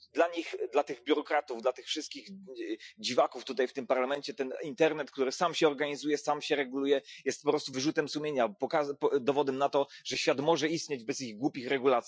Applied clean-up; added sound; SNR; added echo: classical method Wiener filter.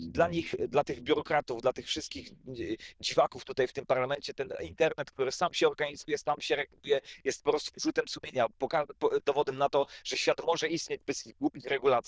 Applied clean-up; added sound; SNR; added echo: neural diffusion model UNIVERSE++.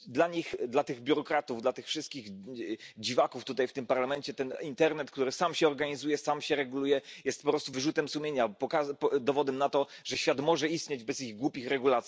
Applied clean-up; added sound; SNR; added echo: none; none; none; none.